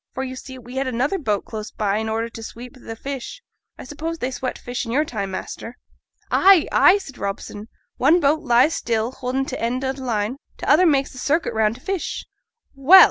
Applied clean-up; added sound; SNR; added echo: none; none; none; none.